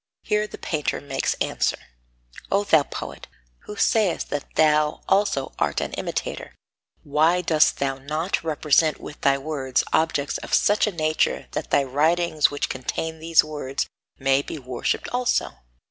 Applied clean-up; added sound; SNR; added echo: none; none; none; none.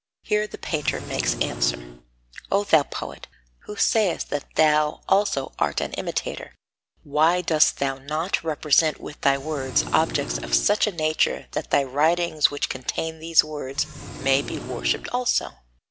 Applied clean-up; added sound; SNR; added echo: none; Engine; 10 dB; none.